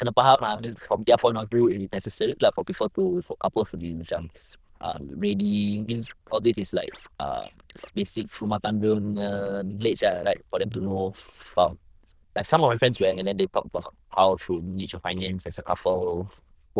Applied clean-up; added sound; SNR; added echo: neural diffusion model UNIVERSE++.